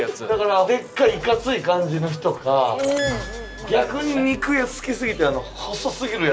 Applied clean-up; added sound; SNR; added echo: none; none; none; none.